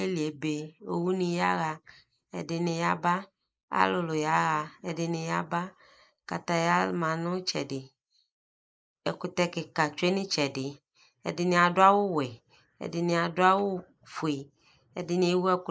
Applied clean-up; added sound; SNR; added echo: neural mask model Resemble Enhance denoiser.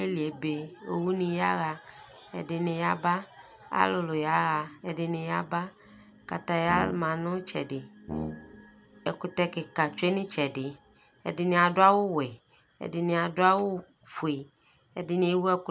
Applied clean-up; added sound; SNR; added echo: none; Brass instrument; 11 dB; none.